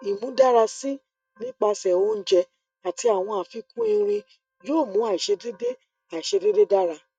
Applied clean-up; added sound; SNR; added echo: neural mask model RNNoise.